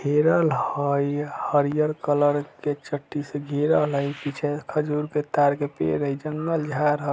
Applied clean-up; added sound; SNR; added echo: none; none; none; none.